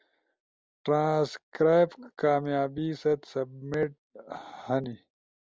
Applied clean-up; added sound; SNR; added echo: none; none; none; none.